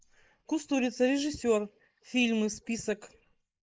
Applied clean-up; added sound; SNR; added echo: neural mask model Resemble Enhance denoiser.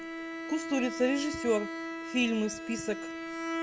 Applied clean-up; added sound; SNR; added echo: none; Bowed string instrument; 5 dB; none.